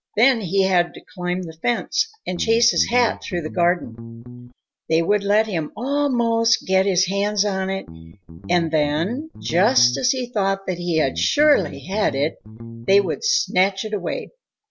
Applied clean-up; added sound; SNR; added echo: none; Guitar; 14 dB; none.